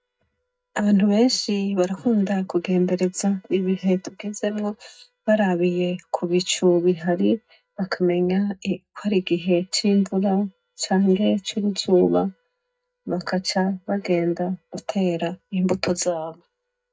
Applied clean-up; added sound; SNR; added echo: neural mask model DeepFilterNet 3.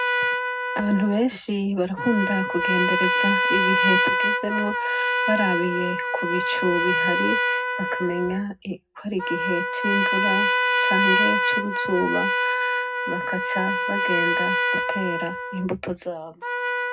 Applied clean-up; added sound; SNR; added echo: none; Trumpet; -3 dB; reverberation time 0.3 s.